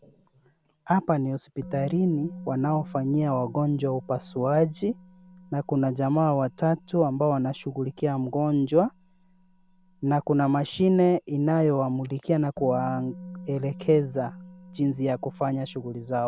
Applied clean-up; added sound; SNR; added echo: none; Musical instrument; 20 dB; none.